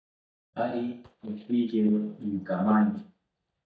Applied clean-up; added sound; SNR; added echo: neural mask model DeepFilterNet 3.